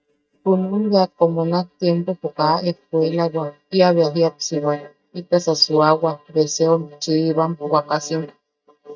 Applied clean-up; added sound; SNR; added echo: neural mask model DeepFilterNet 3.